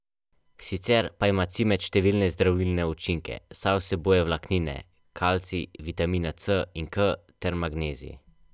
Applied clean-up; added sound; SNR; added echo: none; none; none; none.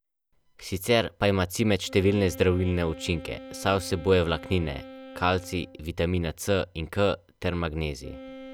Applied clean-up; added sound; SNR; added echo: none; Wind instrument, woodwind instrument; 18 dB; none.